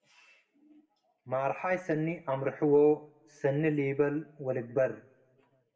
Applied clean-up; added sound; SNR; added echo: none; none; none; reverberation time 0.7 s.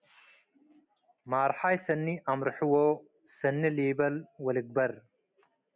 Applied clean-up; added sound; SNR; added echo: none; none; none; none.